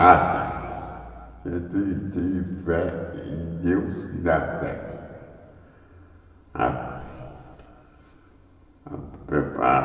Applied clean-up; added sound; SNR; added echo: none; none; none; reverberation time 2.6 s.